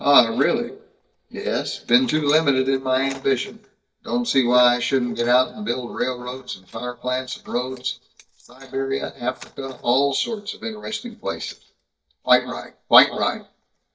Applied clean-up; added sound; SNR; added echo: neural mask model DeepFilterNet 3.